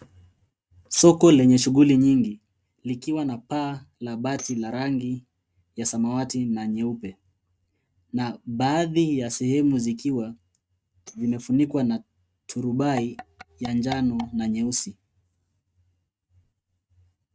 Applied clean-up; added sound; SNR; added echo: neural mask model RNNoise.